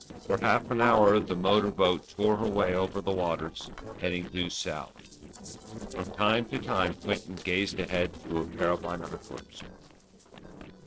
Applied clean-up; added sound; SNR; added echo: neural separator model SepFormer DNS4.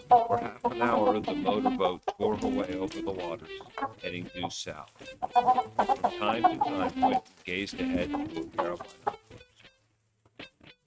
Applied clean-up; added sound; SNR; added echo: neural mask model RNNoise.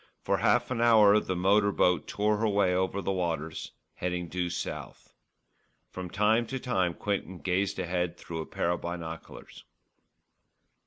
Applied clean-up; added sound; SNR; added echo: none; none; none; none.